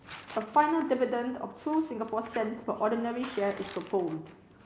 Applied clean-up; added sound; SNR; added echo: none; Tearing; 18 dB; none.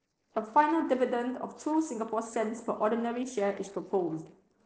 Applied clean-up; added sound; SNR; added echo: neural separator model SepFormer DNS4.